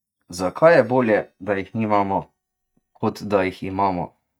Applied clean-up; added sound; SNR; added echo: neural mask model DeepFilterNet 3.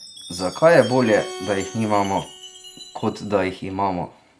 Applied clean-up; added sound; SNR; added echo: none; Bowed string instrument + Chime; 16 dB; none.